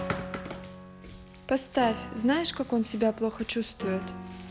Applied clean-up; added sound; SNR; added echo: none; Piano; 11 dB; none.